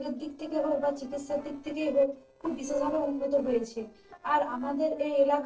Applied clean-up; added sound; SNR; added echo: neural separator model SepFormer DNS4.